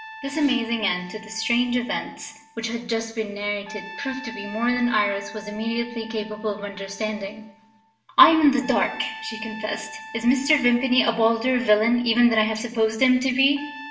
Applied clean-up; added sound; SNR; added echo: none; Trumpet; 18 dB; reverberation time 0.8 s.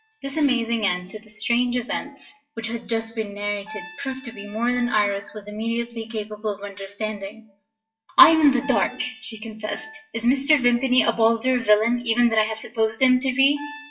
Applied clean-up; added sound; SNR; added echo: classical method WPE with log-MMSE.